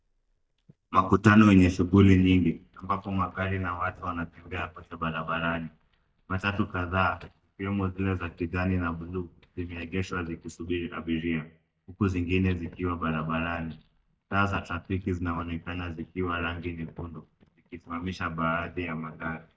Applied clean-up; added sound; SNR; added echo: neural mask model DeepFilterNet 3.